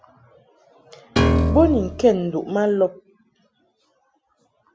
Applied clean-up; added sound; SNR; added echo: none; Piano; -2 dB; none.